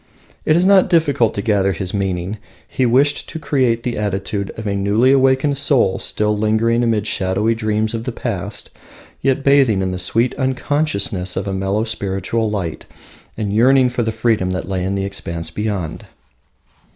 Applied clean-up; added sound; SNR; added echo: none; none; none; none.